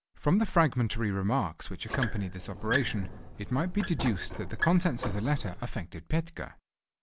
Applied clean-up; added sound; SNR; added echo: none; Squeak; 6 dB; none.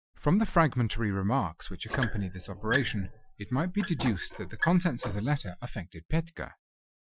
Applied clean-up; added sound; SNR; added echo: classical method Wiener filter.